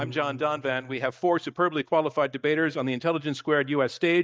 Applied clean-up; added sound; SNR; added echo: neural mask model DeepFilterNet 3.